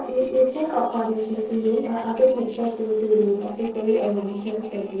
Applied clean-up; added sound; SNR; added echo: neural separator model SepFormer DNS4.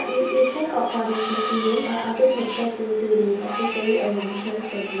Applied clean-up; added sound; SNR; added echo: none; Screech; 9 dB; reverberation time 0.6 s.